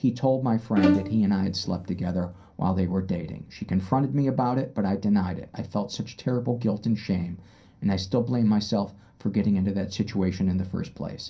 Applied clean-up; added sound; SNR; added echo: none; Bowed string instrument; 2 dB; reverberation time 0.3 s.